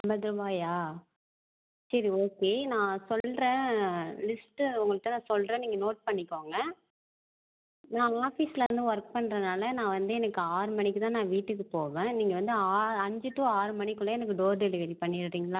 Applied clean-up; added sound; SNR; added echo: none; none; none; none.